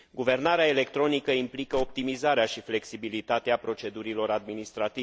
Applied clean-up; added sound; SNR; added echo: none; Crushing; 11 dB; none.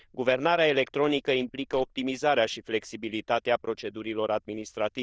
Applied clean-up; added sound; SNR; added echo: neural diffusion model UNIVERSE++.